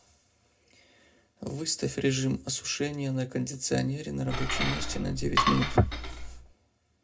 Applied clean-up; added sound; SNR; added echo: none; Cutlery, silverware / Dishes, pots, and pans; -1 dB; reverberation time 0.2 s.